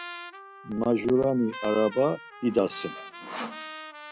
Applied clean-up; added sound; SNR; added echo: none; Trumpet + Sawing; 13 dB; none.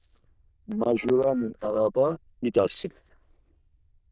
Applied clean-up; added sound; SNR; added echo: neural diffusion model UNIVERSE++.